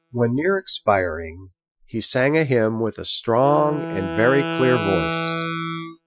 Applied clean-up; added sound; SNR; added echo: classical method Wiener filter.